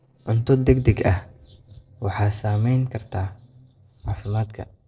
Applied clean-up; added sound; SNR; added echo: neural separator model SepFormer DNS4.